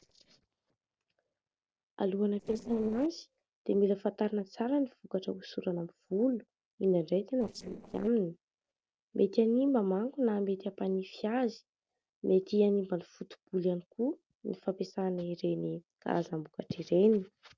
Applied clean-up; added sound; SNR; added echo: neural separator model SepFormer DNS4.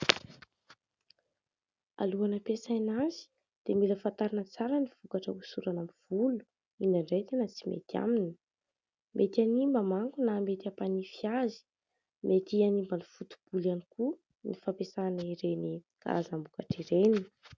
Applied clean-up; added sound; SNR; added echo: none; none; none; none.